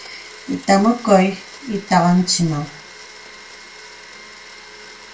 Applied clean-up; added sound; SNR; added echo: none; Domestic sounds, home sounds; 19 dB; reverberation time 0.2 s.